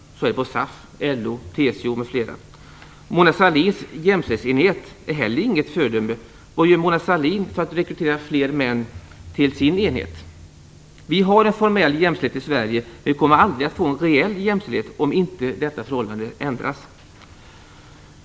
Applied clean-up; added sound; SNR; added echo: none; none; none; none.